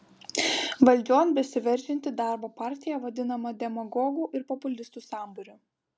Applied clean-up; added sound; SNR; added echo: none; none; none; none.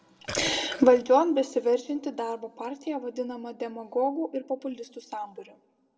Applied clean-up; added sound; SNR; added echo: none; Burping, eructation; 11 dB; reverberation time 0.5 s.